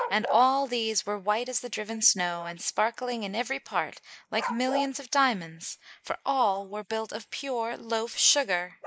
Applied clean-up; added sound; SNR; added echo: neural mask model Resemble Enhance denoiser.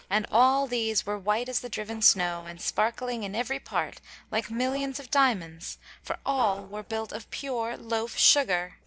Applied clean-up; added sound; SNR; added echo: neural separator model SepFormer DNS4.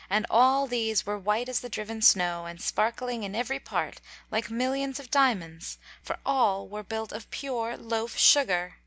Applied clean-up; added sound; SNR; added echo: none; none; none; none.